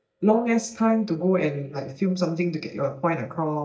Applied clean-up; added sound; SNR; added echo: neural mask model DeepFilterNet 3.